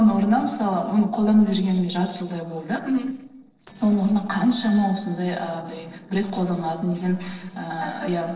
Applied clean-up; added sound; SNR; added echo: neural separator model SepFormer DNS4.